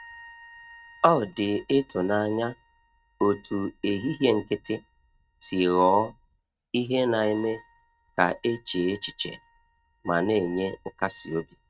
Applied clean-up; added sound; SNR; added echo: neural mask model RNNoise.